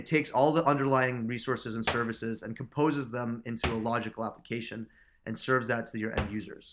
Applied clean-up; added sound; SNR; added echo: none; Hands; 12 dB; none.